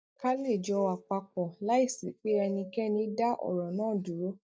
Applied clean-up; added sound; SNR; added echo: neural mask model DeepFilterNet 3.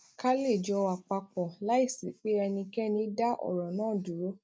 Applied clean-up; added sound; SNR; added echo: neural mask model Resemble Enhance denoiser.